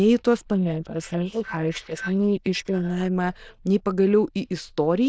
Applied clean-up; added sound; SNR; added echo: neural diffusion model UNIVERSE++.